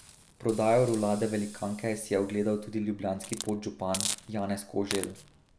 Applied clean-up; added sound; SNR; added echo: none; Hiss; 9 dB; none.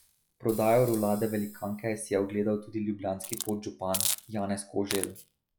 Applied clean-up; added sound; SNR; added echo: classical method log-MMSE.